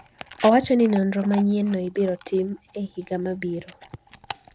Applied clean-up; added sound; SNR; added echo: none; Chewing, mastication / Dog; 19 dB; none.